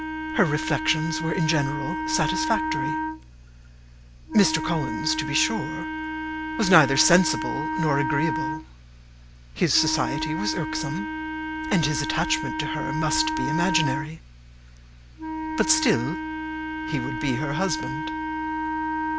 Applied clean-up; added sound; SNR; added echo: none; Wind instrument, woodwind instrument; 3 dB; none.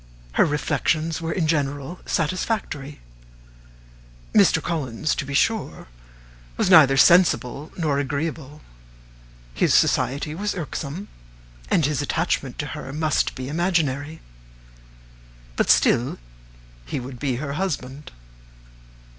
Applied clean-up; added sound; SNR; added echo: none; none; none; none.